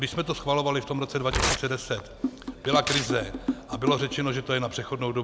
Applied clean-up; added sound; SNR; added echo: none; Tearing + Drum; 3 dB; none.